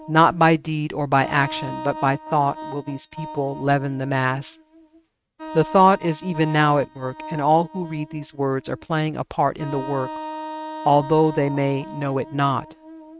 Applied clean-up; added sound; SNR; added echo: neural mask model RNNoise.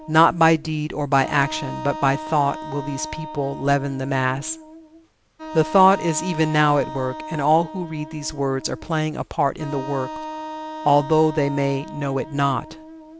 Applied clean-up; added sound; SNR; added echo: none; Wind instrument, woodwind instrument; 12 dB; none.